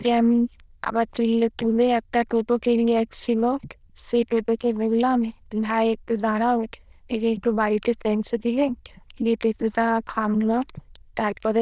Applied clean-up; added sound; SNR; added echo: neural diffusion model UNIVERSE++.